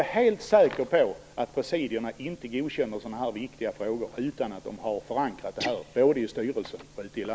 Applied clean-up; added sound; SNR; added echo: none; Guitar; 14 dB; none.